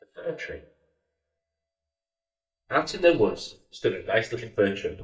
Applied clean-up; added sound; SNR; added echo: neural mask model DeepFilterNet 3.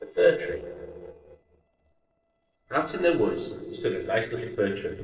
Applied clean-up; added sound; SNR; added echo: neural separator model SepFormer DNS4.